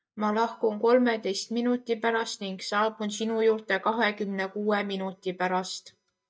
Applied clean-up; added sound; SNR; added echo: neural mask model DeepFilterNet 3.